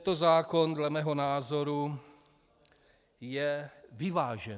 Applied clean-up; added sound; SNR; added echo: none; none; none; none.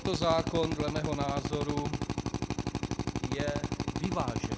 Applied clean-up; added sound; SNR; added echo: none; Drill; -1 dB; none.